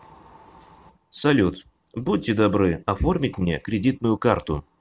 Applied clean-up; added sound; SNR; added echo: none; none; none; none.